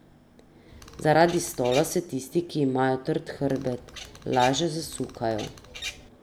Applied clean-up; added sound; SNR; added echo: none; Bird vocalization, bird call, bird song; 15 dB; none.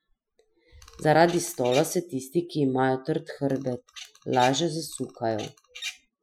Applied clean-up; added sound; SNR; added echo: classical method Wiener filter.